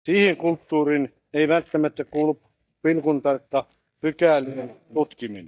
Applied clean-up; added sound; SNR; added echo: neural mask model DeepFilterNet 3.